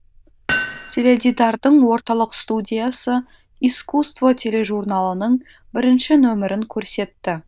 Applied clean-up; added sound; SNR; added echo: neural diffusion model UNIVERSE++.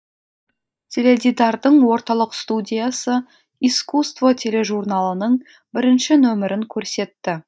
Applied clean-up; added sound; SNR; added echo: neural mask model DeepFilterNet 3.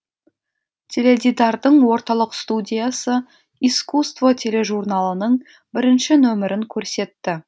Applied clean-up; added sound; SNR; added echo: none; none; none; none.